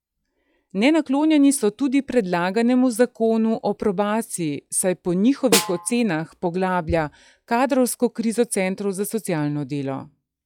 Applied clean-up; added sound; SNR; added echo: classical method log-MMSE.